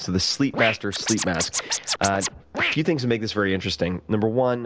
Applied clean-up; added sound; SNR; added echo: none; Scratching (performance technique); 4 dB; none.